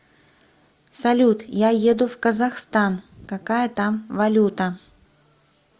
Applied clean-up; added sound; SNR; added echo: none; none; none; none.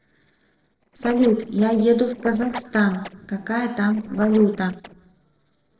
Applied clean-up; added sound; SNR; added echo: neural separator model SepFormer DNS4.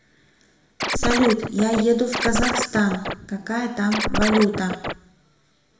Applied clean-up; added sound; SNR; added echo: none; Scratching (performance technique); 2 dB; reverberation time 0.8 s.